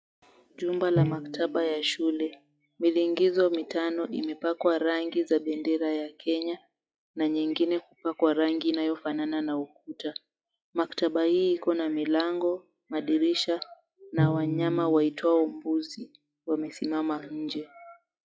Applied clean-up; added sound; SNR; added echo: classical method log-MMSE.